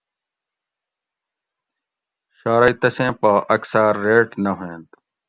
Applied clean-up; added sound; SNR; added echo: none; none; none; none.